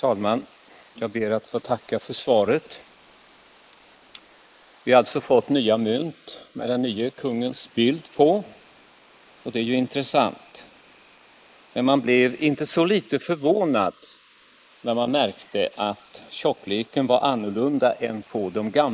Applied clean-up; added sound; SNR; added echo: neural mask model Resemble Enhance denoiser.